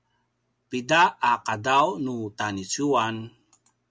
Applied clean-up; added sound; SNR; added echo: none; none; none; none.